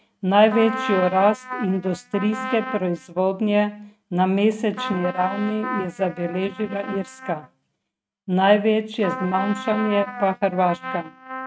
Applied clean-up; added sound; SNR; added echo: neural mask model RNNoise.